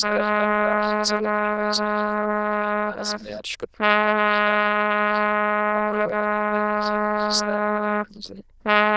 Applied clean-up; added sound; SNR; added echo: neural diffusion model UNIVERSE++.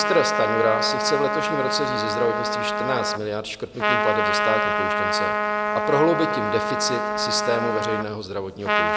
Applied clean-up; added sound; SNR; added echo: none; Trumpet; -2 dB; none.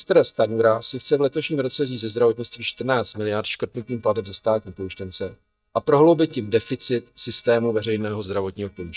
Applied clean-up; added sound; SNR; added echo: neural mask model DeepFilterNet 3.